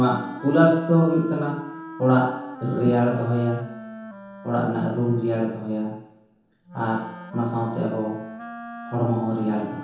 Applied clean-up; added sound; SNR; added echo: none; Wind instrument, woodwind instrument; 14 dB; reverberation time 0.8 s.